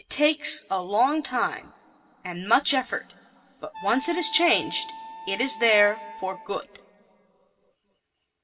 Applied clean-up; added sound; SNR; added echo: none; Wind instrument, woodwind instrument; 13 dB; reverberation time 1.9 s.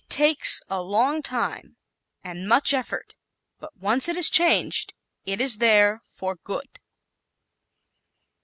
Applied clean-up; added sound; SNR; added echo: none; none; none; none.